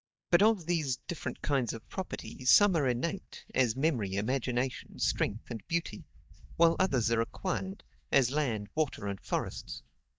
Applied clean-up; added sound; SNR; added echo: neural mask model DeepFilterNet 3.